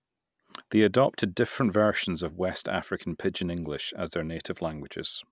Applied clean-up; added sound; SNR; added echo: none; none; none; none.